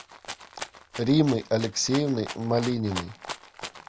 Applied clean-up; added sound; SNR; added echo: none; Rattle (instrument); 13 dB; none.